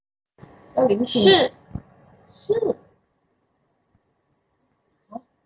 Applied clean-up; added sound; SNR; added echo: none; none; none; none.